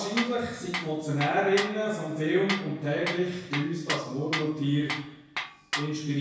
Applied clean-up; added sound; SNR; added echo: none; Tools; 7 dB; reverberation time 1.1 s.